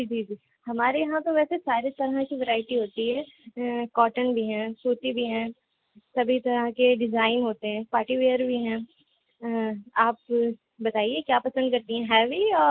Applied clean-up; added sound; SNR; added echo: none; none; none; none.